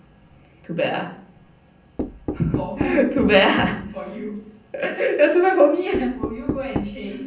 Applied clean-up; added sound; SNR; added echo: none; Knock; 11 dB; reverberation time 0.6 s.